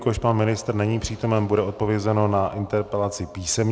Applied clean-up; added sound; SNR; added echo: none; none; none; none.